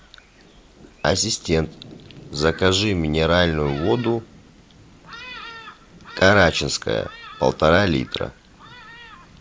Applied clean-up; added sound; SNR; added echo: none; Thunderstorm; 20 dB; none.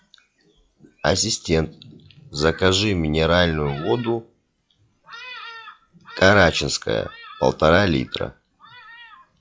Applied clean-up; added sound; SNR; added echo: classical method log-MMSE.